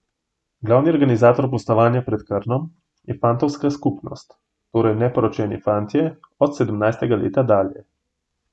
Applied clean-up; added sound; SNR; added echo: none; none; none; none.